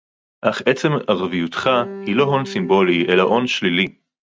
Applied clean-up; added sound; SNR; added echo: neural mask model RNNoise.